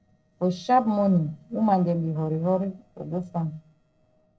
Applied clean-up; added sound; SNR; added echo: neural separator model SepFormer DNS4.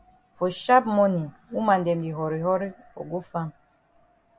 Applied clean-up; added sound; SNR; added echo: none; none; none; none.